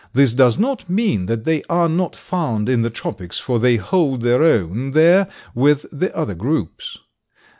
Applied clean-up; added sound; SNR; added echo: none; none; none; none.